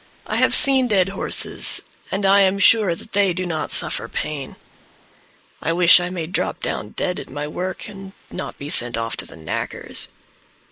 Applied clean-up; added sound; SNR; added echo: neural mask model Resemble Enhance denoiser.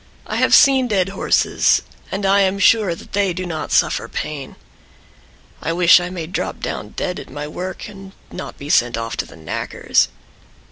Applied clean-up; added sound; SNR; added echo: none; none; none; none.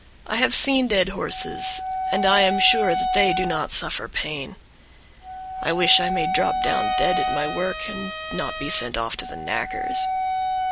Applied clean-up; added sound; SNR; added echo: none; Trumpet + Wind instrument, woodwind instrument; 4 dB; none.